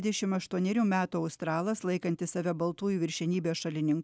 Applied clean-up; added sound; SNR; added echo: none; none; none; none.